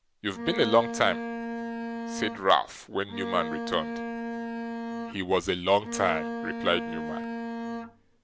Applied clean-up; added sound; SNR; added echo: none; Bowed string instrument; 5 dB; none.